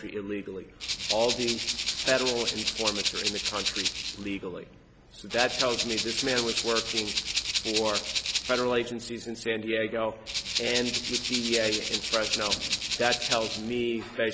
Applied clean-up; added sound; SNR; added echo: none; Rattle (instrument); 0 dB; none.